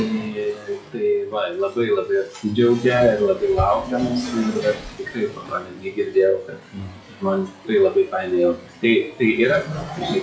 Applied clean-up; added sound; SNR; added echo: classical method WPE with log-MMSE.